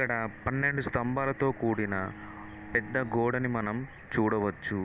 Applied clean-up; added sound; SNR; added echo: none; Cricket + Bowed string instrument; 16 dB; none.